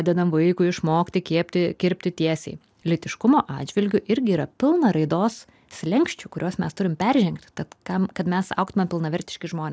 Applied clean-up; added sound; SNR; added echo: none; none; none; none.